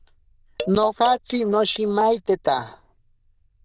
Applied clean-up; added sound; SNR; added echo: neural diffusion model UNIVERSE++.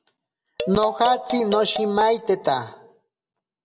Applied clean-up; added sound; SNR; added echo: none; Marimba, xylophone; 8 dB; none.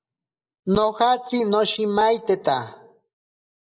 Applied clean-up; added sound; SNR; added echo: neural mask model Resemble Enhance denoiser.